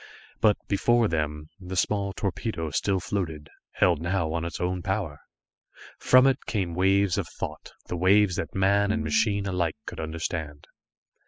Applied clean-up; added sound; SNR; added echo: classical method spectral subtraction.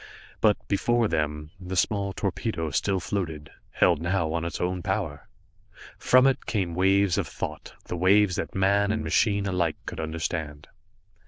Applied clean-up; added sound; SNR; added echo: neural diffusion model UNIVERSE++.